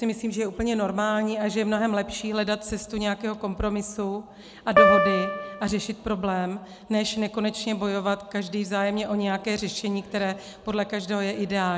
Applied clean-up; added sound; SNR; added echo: none; Piano; -4 dB; none.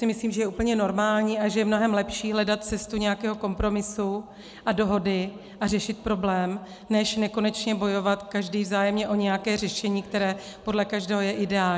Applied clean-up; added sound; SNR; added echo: none; none; none; none.